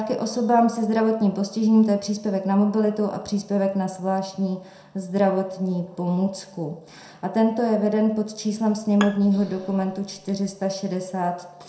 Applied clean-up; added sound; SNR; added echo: none; Bowed string instrument; 15 dB; reverberation time 0.6 s.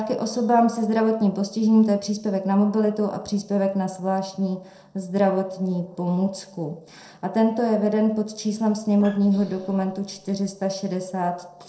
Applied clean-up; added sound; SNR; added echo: neural separator model SepFormer DNS4.